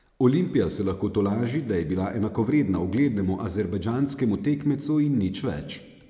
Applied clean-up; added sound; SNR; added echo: none; none; none; none.